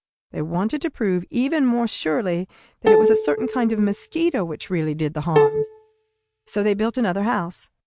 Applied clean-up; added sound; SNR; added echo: neural mask model RNNoise.